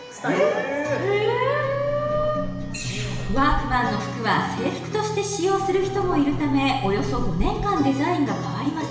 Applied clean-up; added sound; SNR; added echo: none; Insect; 8 dB; reverberation time 1.0 s.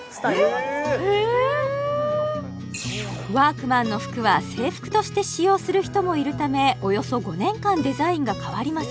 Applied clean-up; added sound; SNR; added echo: none; none; none; none.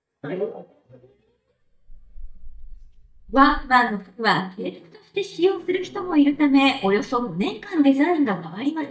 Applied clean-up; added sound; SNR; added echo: neural mask model DeepFilterNet 3.